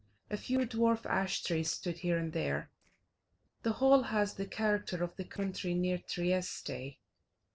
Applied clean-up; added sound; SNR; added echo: neural separator model SepFormer DNS4.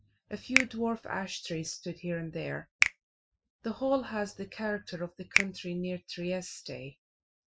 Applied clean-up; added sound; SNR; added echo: classical method Wiener filter.